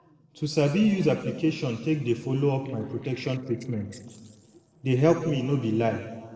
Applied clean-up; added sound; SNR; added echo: neural separator model SepFormer DNS4.